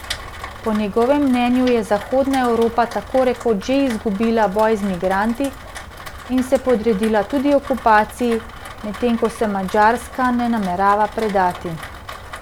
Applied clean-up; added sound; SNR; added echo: none; Rain; 15 dB; none.